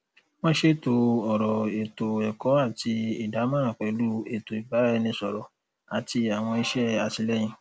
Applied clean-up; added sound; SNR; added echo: none; none; none; none.